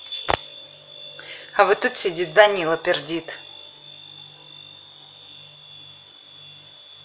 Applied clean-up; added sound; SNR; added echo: none; none; none; none.